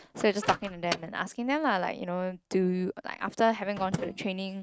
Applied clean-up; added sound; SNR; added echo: neural mask model RNNoise.